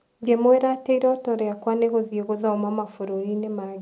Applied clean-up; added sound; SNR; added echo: none; none; none; none.